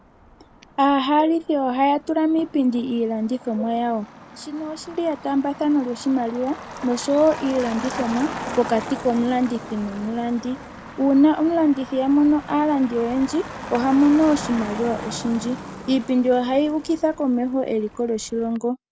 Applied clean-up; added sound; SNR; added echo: none; Motor vehicle (road); 14 dB; none.